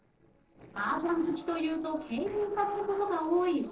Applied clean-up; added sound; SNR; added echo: neural separator model SepFormer DNS4.